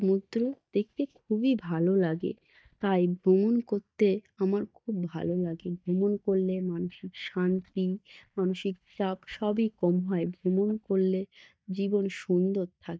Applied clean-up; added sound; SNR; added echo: neural mask model DeepFilterNet 3.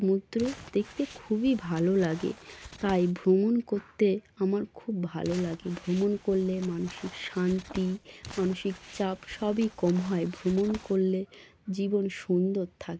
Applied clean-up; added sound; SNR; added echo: none; Crumpling, crinkling; 18 dB; none.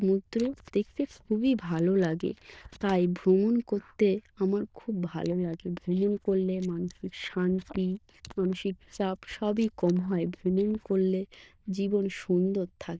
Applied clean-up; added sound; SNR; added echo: neural diffusion model UNIVERSE++.